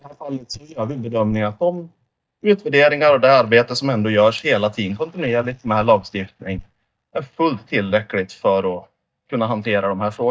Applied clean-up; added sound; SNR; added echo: neural mask model DeepFilterNet 3.